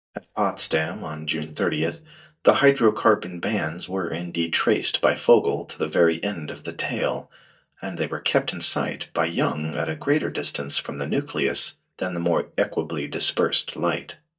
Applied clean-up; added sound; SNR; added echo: neural mask model DeepFilterNet 3.